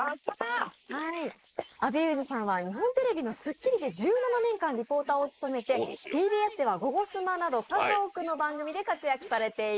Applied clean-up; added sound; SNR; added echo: neural mask model Resemble Enhance denoiser.